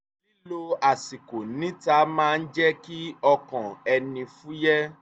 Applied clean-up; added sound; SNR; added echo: none; none; none; none.